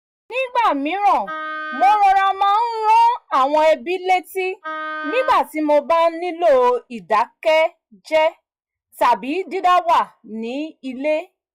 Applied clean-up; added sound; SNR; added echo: classical method log-MMSE.